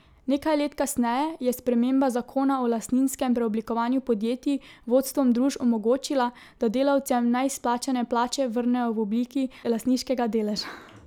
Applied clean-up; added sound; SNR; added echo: none; none; none; none.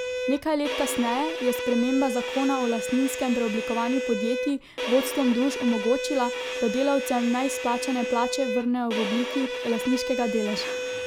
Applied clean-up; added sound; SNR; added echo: none; Bowed string instrument; 4 dB; none.